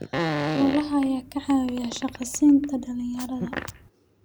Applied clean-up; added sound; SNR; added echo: none; Fart; 7 dB; none.